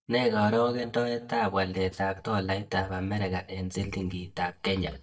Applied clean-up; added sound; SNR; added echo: neural mask model DeepFilterNet 3.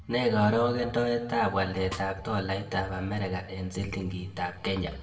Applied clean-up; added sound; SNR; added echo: none; Snare drum; 18 dB; reverberation time 1.2 s.